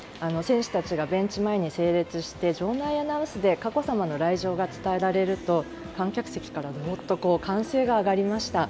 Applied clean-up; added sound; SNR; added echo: none; none; none; none.